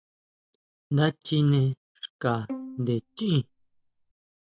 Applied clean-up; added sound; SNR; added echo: none; Bowed string instrument; 14 dB; none.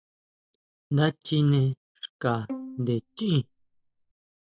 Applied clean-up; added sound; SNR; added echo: neural separator model SepFormer DNS4.